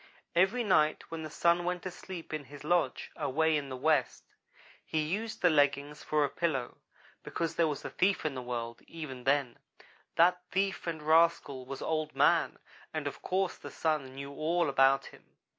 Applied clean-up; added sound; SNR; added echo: none; none; none; none.